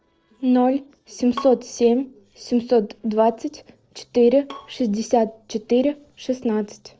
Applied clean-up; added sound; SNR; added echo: neural separator model SepFormer DNS4.